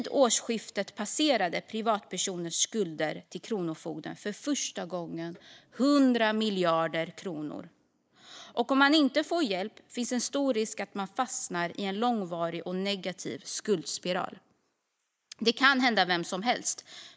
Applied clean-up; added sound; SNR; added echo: neural mask model Resemble Enhance denoiser.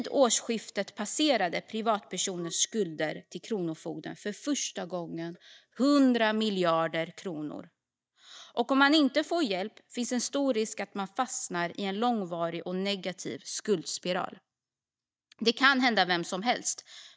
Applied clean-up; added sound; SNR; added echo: neural mask model DeepFilterNet 3.